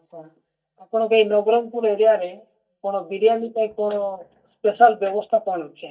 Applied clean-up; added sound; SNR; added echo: neural mask model DeepFilterNet 3.